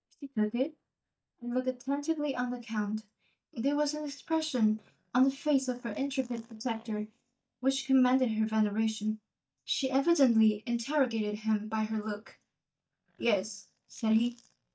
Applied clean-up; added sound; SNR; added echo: neural mask model DeepFilterNet 3.